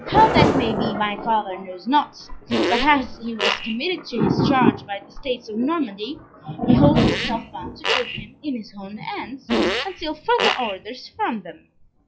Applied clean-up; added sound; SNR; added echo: classical method log-MMSE.